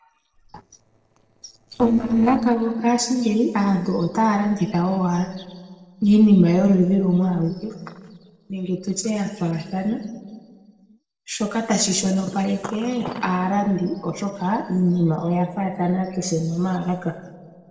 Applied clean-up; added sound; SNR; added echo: neural separator model SepFormer DNS4.